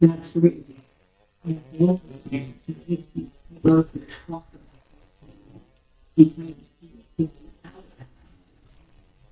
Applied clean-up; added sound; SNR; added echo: neural mask model DeepFilterNet 3.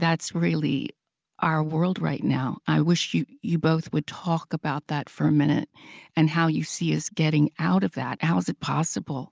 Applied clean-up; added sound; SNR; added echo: none; none; none; none.